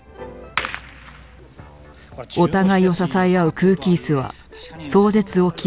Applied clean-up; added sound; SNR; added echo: none; none; none; none.